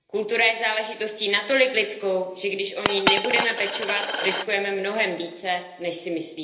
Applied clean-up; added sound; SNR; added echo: none; Coin (dropping); 4 dB; reverberation time 1.4 s.